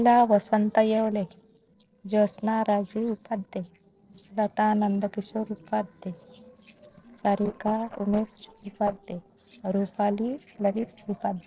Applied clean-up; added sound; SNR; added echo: neural separator model SepFormer DNS4.